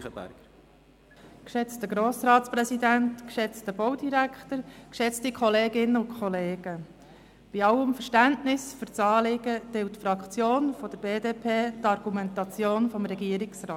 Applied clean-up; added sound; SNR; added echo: none; none; none; none.